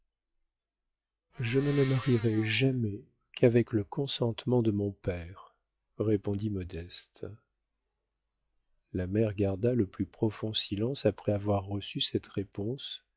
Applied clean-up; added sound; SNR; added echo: classical method log-MMSE.